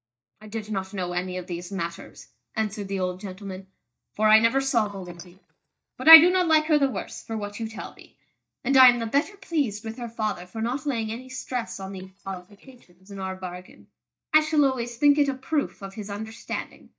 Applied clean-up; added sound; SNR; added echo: neural mask model DeepFilterNet 3.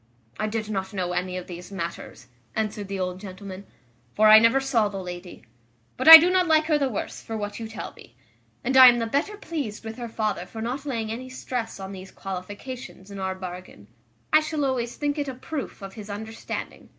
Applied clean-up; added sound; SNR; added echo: none; none; none; none.